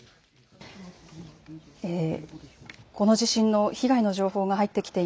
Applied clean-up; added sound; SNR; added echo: none; none; none; none.